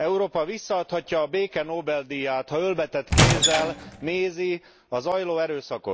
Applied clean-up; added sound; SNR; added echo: none; Squeak / Wood; -5 dB; none.